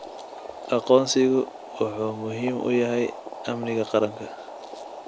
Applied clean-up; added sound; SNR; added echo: none; Boiling; 13 dB; none.